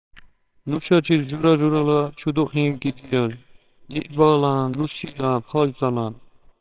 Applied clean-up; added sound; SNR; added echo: neural separator model SepFormer WHAMR!.